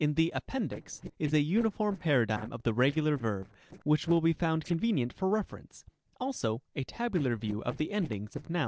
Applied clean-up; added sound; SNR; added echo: neural separator model SepFormer DNS4.